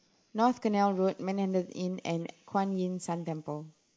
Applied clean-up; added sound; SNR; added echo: neural mask model Resemble Enhance denoiser.